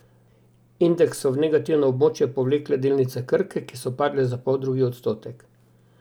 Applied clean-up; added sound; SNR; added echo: none; none; none; none.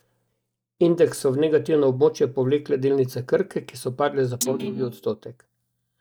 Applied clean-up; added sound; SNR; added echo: neural mask model DeepFilterNet 3.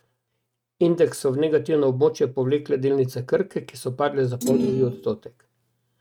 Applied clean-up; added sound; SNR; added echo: neural mask model RNNoise.